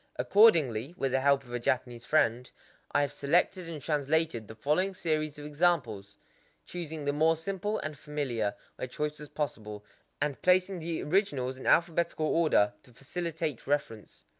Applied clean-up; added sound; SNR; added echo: none; none; none; none.